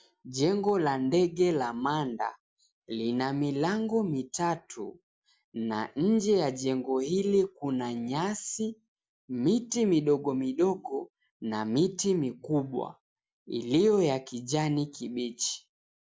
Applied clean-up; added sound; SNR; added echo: none; none; none; none.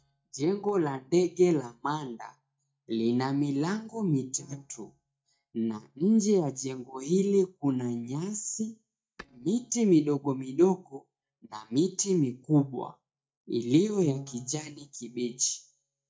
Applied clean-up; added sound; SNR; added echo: neural mask model DeepFilterNet 3.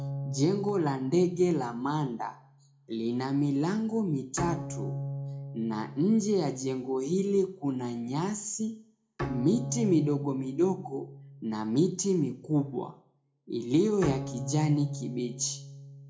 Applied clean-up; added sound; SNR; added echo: none; Bowed string instrument; 10 dB; reverberation time 0.3 s.